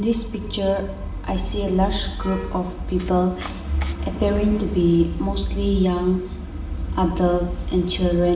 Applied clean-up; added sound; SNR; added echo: none; Domestic sounds, home sounds; 18 dB; reverberation time 0.8 s.